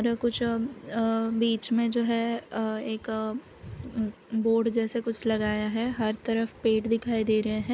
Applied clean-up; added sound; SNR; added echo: none; none; none; none.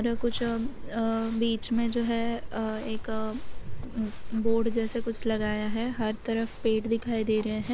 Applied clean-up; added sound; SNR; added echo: none; Crumpling, crinkling; 3 dB; none.